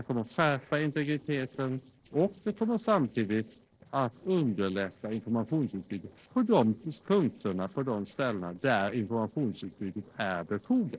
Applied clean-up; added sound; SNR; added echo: neural separator model SepFormer DNS4.